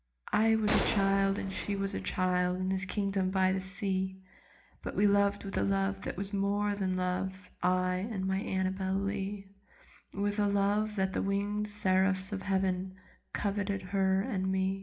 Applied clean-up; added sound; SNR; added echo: none; Gunshot, gunfire; 8 dB; reverberation time 0.4 s.